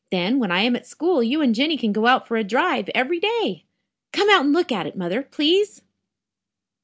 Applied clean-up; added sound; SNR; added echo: none; none; none; none.